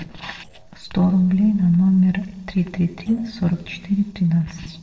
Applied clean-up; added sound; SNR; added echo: neural separator model SepFormer DNS4.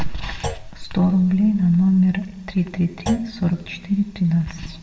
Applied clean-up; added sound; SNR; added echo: none; Thump, thud; 16 dB; reverberation time 1.1 s.